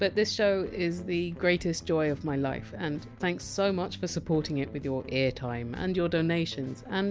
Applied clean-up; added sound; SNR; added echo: none; none; none; none.